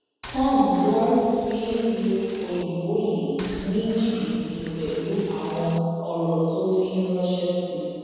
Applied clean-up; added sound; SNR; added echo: none; Boat, Water vehicle; 17 dB; reverberation time 2.1 s.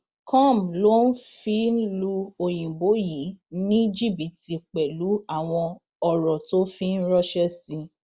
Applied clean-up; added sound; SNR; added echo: none; none; none; none.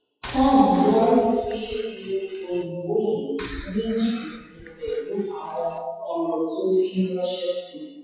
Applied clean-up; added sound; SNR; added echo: classical method WPE with log-MMSE.